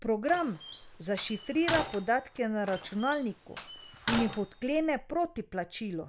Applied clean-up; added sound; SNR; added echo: none; Slam; 8 dB; none.